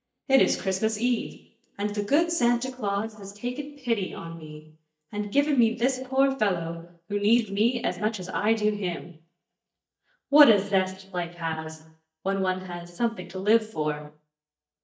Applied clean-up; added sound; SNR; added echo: neural mask model DeepFilterNet 3.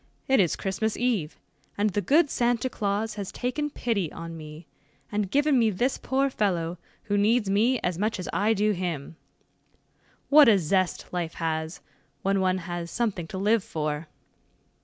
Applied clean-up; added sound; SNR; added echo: none; none; none; none.